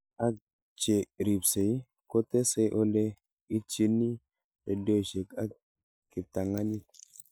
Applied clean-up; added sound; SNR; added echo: neural mask model Resemble Enhance denoiser.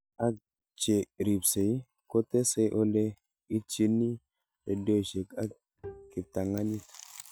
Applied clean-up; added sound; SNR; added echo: none; Bowed string instrument; 18 dB; none.